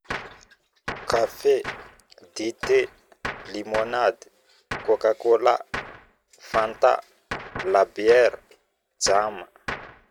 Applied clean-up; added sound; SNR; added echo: none; Gunshot, gunfire; 13 dB; none.